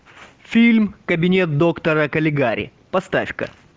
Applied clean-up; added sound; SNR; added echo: none; none; none; none.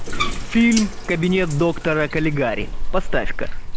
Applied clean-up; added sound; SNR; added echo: none; Bathtub (filling or washing); 2 dB; none.